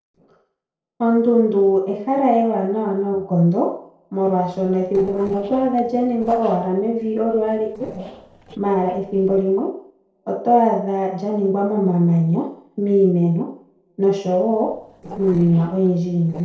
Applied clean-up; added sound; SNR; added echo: neural separator model SepFormer DNS4.